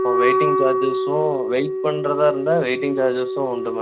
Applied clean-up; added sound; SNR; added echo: none; Wind instrument, woodwind instrument; 0 dB; none.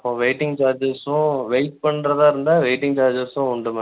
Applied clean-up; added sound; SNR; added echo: none; none; none; none.